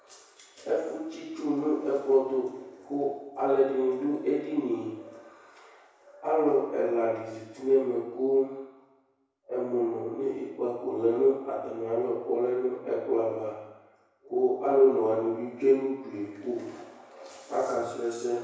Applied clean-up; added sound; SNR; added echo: none; none; none; reverberation time 1.0 s.